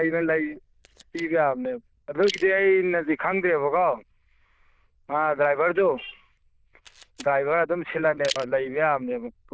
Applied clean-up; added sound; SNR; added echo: neural diffusion model UNIVERSE++.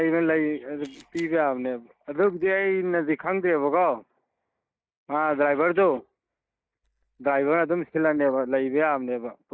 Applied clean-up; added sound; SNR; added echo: neural mask model DeepFilterNet 3.